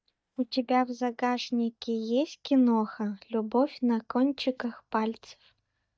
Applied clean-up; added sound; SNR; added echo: neural mask model DeepFilterNet 3.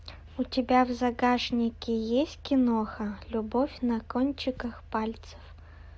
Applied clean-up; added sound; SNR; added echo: none; none; none; none.